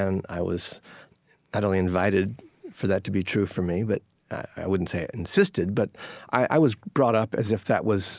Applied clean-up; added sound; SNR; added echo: none; none; none; none.